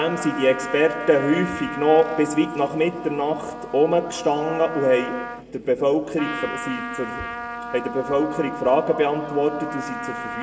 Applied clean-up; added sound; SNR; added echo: none; Trumpet; 10 dB; reverberation time 1.2 s.